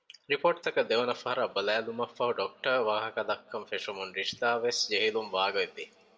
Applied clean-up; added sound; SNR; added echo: none; none; none; reverberation time 1.7 s.